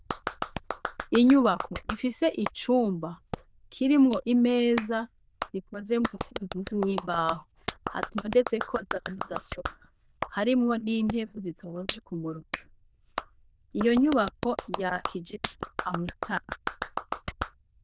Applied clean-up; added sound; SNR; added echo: neural diffusion model UNIVERSE++.